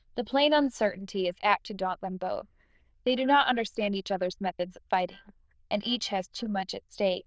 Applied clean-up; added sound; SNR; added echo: neural diffusion model UNIVERSE++.